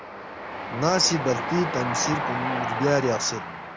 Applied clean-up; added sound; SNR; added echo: none; Train; 4 dB; none.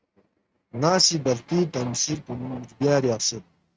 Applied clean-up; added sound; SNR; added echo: neural mask model RNNoise.